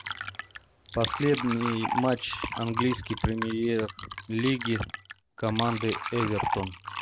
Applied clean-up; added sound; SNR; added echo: none; Fill (with liquid); 5 dB; none.